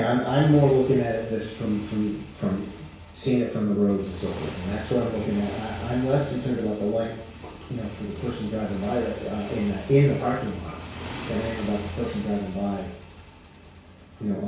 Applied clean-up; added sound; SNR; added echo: none; Motorcycle; 14 dB; reverberation time 0.6 s.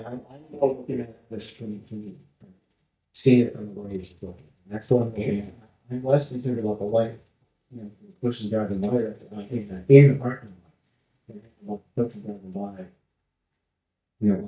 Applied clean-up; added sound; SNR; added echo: neural mask model DeepFilterNet 3.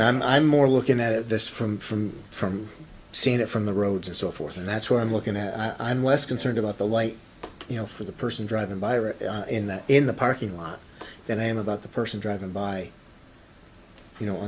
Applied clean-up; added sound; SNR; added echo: none; none; none; none.